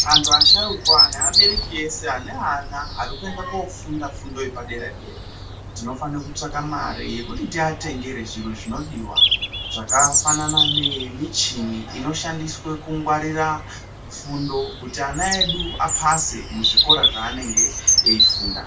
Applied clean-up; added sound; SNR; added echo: none; Bird vocalization, bird call, bird song; -4 dB; reverberation time 0.2 s.